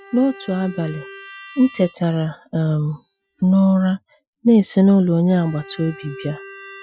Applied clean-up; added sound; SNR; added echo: classical method Wiener filter.